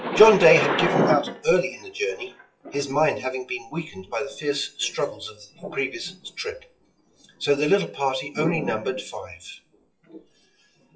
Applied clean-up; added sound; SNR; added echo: classical method WPE with log-MMSE.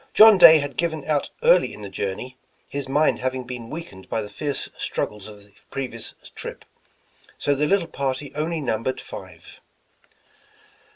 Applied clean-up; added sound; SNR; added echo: none; none; none; none.